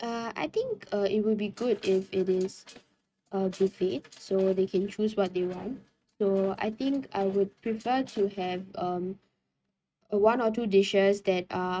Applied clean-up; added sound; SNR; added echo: neural mask model RNNoise.